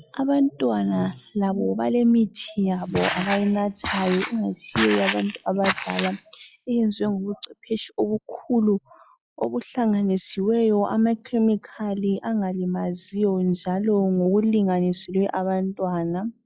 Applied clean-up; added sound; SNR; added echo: classical method log-MMSE.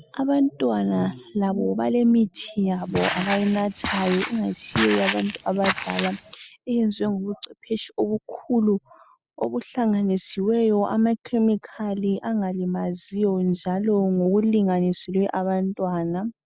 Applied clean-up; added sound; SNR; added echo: none; Walk, footsteps; 6 dB; none.